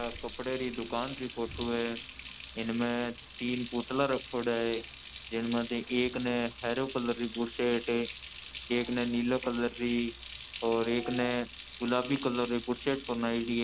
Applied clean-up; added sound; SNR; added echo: none; Water tap, faucet; 5 dB; none.